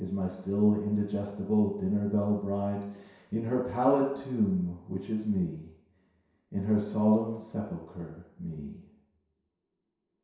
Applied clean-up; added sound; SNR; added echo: none; none; none; reverberation time 0.7 s.